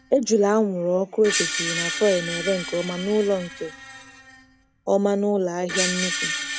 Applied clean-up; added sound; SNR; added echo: none; Screech; 7 dB; none.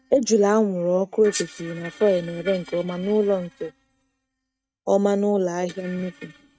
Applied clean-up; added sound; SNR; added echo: neural mask model RNNoise.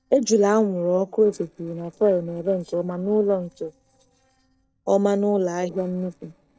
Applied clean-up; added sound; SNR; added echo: neural separator model SepFormer DNS4.